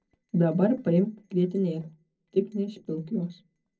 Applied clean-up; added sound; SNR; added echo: neural separator model SepFormer DNS4.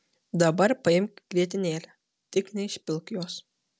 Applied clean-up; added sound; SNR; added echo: none; none; none; none.